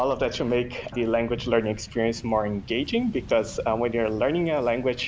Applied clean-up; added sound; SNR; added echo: none; Waves, surf; 16 dB; none.